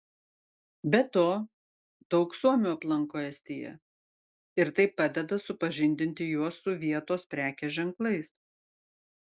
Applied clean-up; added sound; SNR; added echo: none; none; none; none.